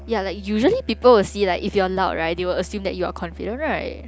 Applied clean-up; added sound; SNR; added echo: none; Musical instrument; 17 dB; none.